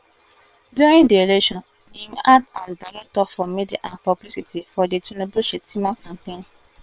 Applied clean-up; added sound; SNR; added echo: neural separator model SepFormer WHAM!.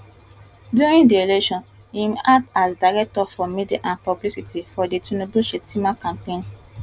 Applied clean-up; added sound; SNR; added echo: none; none; none; none.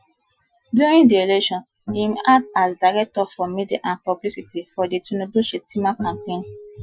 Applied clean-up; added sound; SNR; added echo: classical method Wiener filter.